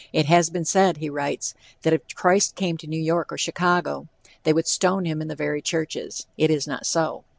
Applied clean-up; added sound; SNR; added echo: none; none; none; none.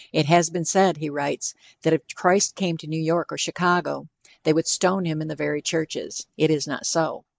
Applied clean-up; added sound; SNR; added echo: neural mask model Resemble Enhance denoiser.